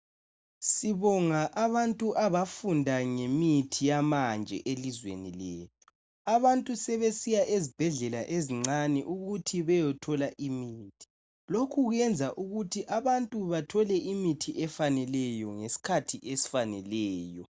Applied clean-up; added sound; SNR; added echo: none; none; none; none.